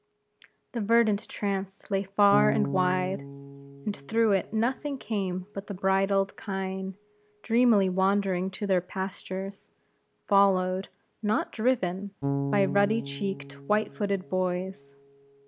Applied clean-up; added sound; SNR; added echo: none; Bass guitar; 11 dB; none.